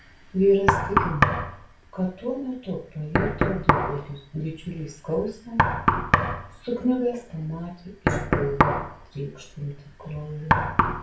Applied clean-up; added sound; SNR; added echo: none; Knock; -3 dB; reverberation time 0.4 s.